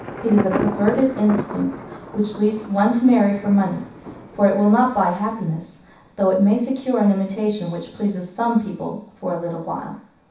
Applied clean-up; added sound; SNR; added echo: none; Thunder; 13 dB; reverberation time 0.7 s.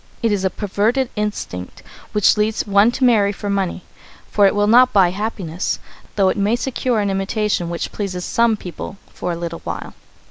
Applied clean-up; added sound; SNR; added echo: none; none; none; none.